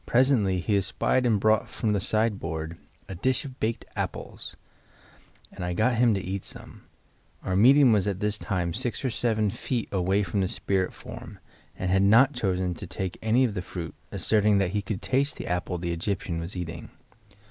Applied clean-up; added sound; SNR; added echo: none; none; none; none.